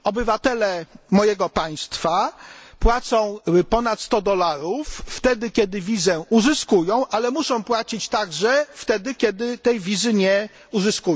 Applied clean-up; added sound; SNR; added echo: none; none; none; none.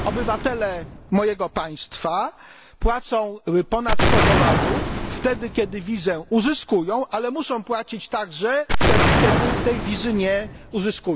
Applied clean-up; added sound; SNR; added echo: none; Explosion; 0 dB; none.